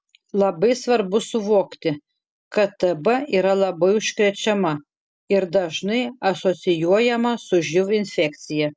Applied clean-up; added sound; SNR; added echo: none; none; none; none.